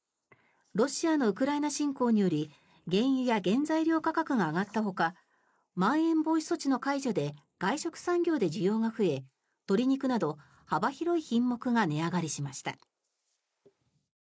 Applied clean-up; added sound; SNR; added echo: neural mask model Resemble Enhance denoiser.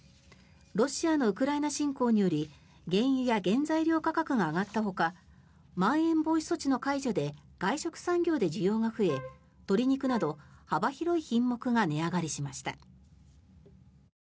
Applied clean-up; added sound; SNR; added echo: none; Wind instrument, woodwind instrument; 16 dB; none.